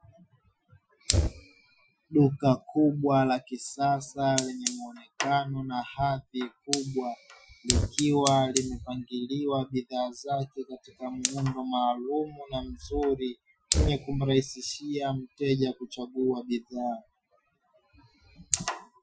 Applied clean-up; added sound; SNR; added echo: classical method Wiener filter.